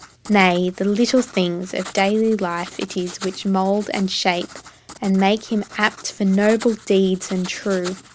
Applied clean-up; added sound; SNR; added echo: none; Writing; 19 dB; none.